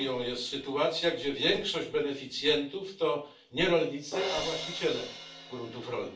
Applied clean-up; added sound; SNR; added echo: none; Crash cymbal; 12 dB; reverberation time 0.3 s.